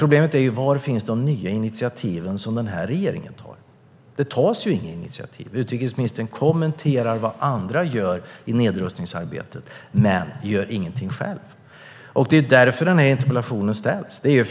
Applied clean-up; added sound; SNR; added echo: none; none; none; none.